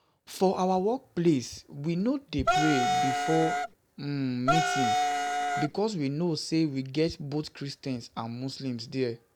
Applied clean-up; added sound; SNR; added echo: none; Wind instrument, woodwind instrument; -3 dB; none.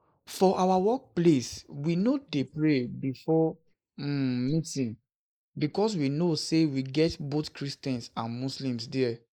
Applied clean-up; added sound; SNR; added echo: neural mask model Resemble Enhance denoiser.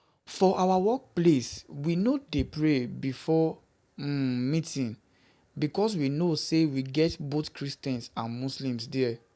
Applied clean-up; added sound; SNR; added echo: none; none; none; none.